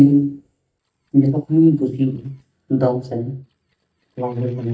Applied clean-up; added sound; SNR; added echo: neural mask model DeepFilterNet 3.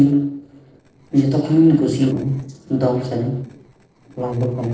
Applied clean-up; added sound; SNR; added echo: neural separator model SepFormer DNS4.